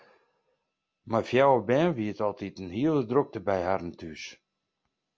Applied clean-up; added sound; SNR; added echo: none; none; none; none.